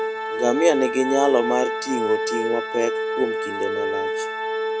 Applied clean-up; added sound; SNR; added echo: none; Organ; 1 dB; none.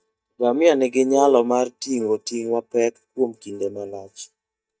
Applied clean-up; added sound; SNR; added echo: neural mask model DeepFilterNet 3.